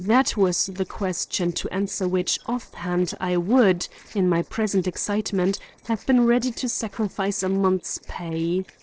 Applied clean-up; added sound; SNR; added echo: neural separator model SepFormer DNS4.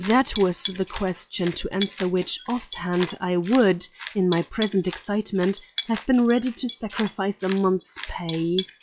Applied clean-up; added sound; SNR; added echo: classical method log-MMSE.